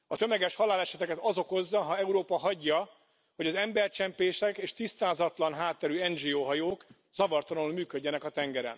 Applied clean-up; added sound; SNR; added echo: none; none; none; none.